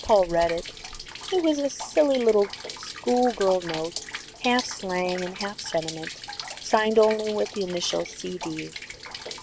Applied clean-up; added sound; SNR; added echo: none; Rain; 12 dB; none.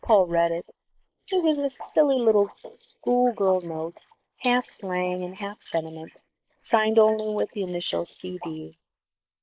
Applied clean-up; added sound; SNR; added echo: neural mask model Resemble Enhance denoiser.